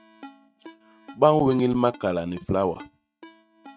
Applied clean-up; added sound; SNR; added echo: neural mask model RNNoise.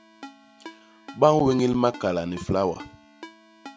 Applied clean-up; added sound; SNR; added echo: none; Ringtone; 20 dB; none.